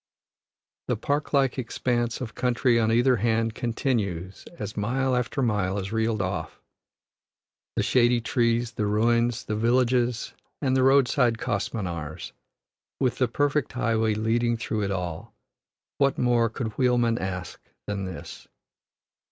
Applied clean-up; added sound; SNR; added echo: none; none; none; none.